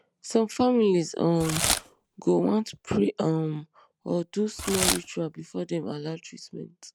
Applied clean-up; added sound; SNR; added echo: none; Packing tape, duct tape / Tearing; 6 dB; none.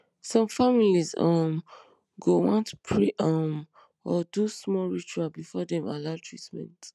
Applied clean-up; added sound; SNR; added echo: none; none; none; none.